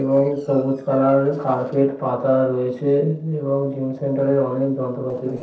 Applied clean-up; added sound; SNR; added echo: neural separator model SepFormer DNS4.